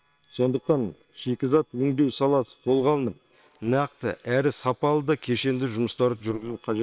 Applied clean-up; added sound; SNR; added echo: neural separator model SepFormer WHAM!.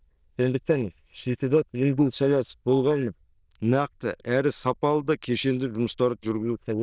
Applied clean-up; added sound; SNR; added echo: neural diffusion model UNIVERSE++.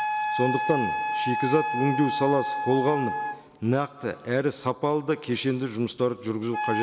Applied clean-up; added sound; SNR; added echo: none; Wind instrument, woodwind instrument; 4 dB; none.